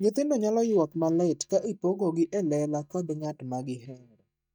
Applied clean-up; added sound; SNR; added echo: neural mask model DeepFilterNet 3.